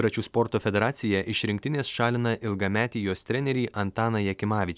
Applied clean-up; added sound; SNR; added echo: none; none; none; none.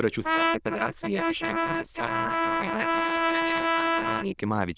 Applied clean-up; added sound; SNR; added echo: neural diffusion model UNIVERSE++.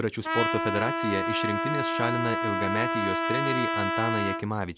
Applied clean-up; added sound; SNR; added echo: none; Trumpet; -2 dB; none.